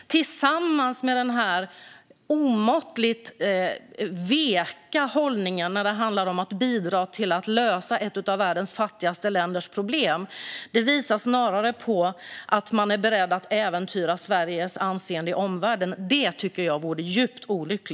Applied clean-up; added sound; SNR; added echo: none; none; none; none.